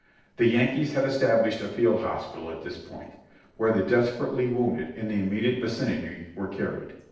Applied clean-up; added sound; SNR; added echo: neural separator model SepFormer DNS4.